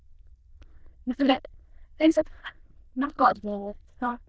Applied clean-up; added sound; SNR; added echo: neural diffusion model UNIVERSE++.